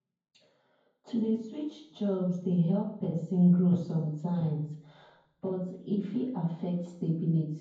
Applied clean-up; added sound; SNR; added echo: none; none; none; reverberation time 0.9 s.